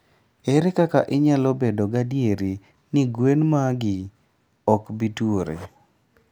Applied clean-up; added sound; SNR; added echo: none; none; none; none.